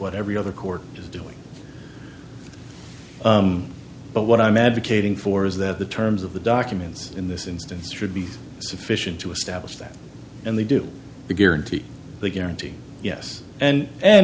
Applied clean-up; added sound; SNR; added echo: none; none; none; none.